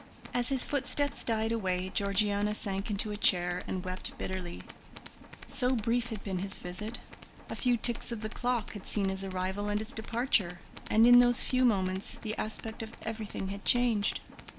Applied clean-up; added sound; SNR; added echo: none; Tools; 18 dB; none.